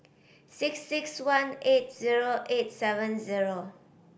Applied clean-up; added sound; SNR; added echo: none; none; none; none.